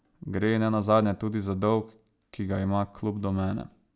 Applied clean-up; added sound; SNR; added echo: none; none; none; none.